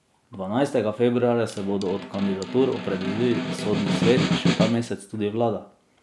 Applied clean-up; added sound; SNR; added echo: none; Snare drum; 2 dB; none.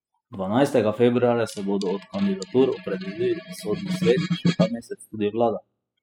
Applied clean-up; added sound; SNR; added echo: classical method spectral subtraction.